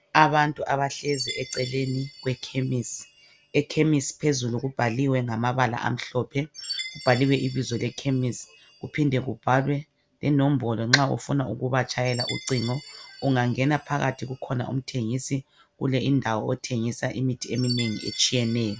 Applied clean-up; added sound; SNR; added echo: none; Chime; 17 dB; none.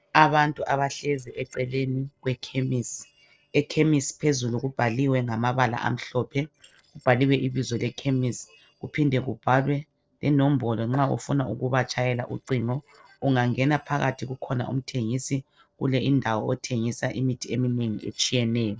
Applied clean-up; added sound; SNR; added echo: neural separator model SepFormer DNS4.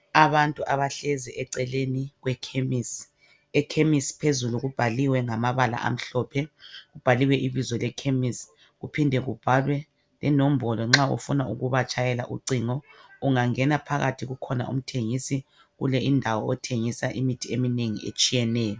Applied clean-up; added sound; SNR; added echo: none; none; none; none.